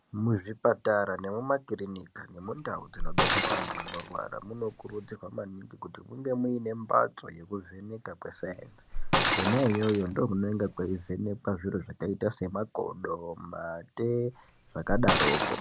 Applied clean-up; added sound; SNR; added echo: none; Shatter; 1 dB; none.